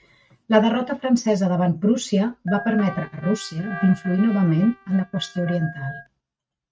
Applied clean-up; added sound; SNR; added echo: neural mask model RNNoise.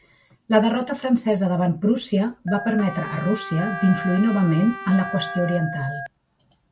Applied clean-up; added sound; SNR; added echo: none; Telephone + Trumpet; 10 dB; none.